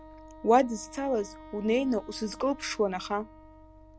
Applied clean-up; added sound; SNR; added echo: none; Mechanical fan + Wind instrument, woodwind instrument; 18 dB; none.